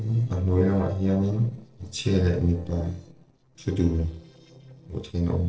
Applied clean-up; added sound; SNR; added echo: neural separator model SepFormer DNS4.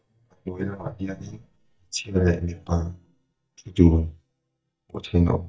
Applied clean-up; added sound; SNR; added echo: neural mask model DeepFilterNet 3.